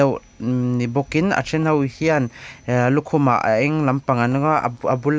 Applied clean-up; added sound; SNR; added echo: none; none; none; none.